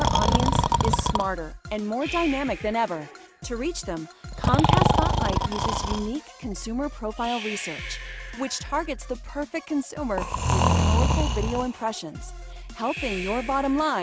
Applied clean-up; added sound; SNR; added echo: none; Breathing; -2 dB; none.